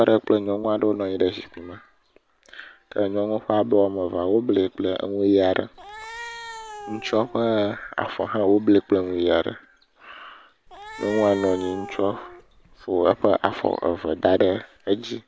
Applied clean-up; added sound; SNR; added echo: none; Cat; 15 dB; none.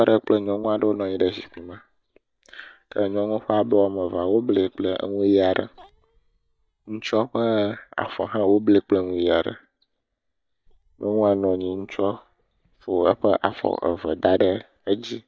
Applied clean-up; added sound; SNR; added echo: neural mask model DeepFilterNet 3.